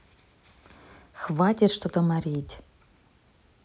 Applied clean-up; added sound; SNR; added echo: none; none; none; none.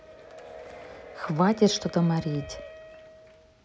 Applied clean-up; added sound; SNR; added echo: none; Wind instrument, woodwind instrument + Applause / Crowd / Cheering; 16 dB; none.